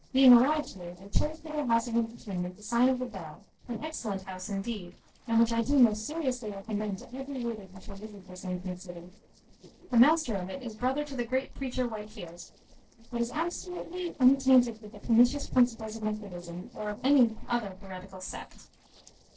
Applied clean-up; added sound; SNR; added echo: neural separator model SepFormer DNS4.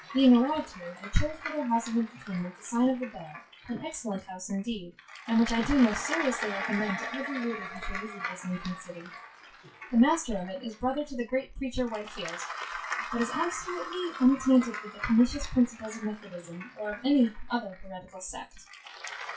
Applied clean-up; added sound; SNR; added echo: classical method WPE with log-MMSE.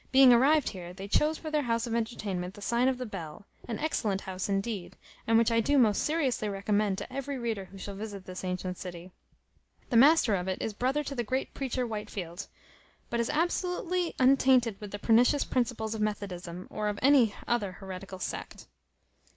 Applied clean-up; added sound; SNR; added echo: none; none; none; none.